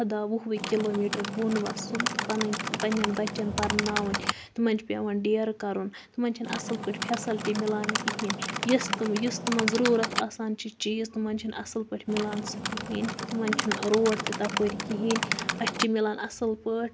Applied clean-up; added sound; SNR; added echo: none; Typing; 3 dB; none.